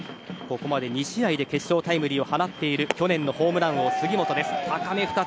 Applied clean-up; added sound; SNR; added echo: none; none; none; none.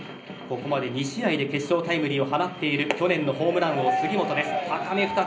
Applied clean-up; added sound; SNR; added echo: none; none; none; reverberation time 0.5 s.